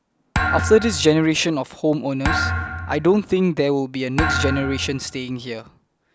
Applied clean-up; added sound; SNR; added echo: none; Thump, thud; 5 dB; none.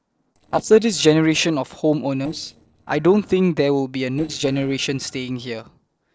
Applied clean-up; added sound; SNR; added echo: neural separator model SepFormer DNS4.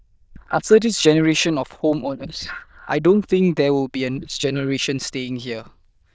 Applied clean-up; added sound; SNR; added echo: neural diffusion model UNIVERSE++.